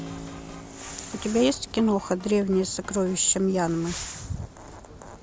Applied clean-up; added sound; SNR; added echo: none; Keyboard (musical) + Drum kit; 18 dB; none.